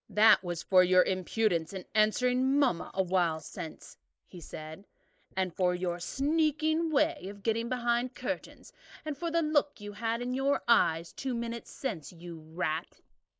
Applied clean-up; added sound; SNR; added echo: neural mask model Resemble Enhance denoiser.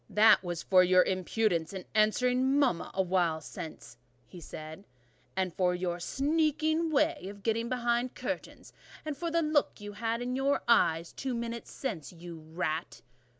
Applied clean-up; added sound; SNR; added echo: none; none; none; none.